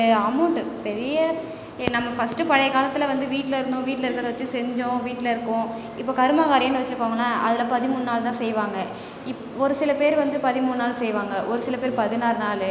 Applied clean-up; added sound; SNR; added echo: none; none; none; none.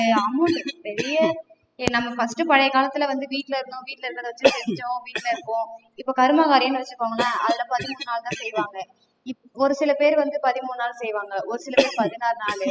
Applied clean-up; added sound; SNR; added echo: classical method spectral subtraction.